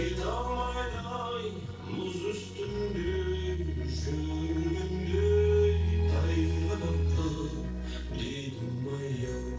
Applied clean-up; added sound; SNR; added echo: neural separator model SepFormer DNS4.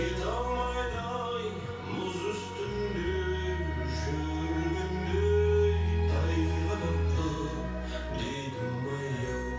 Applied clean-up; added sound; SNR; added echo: none; Wind instrument, woodwind instrument; 17 dB; reverberation time 0.6 s.